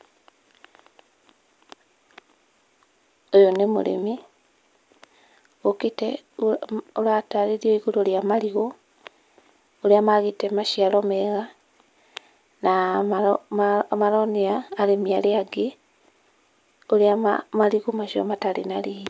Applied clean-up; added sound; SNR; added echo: none; none; none; none.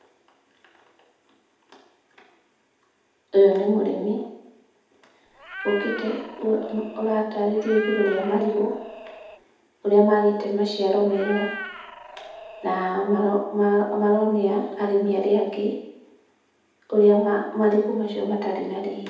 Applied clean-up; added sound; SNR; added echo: none; Meow; 13 dB; reverberation time 0.8 s.